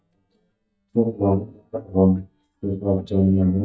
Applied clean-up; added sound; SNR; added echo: neural mask model DeepFilterNet 3.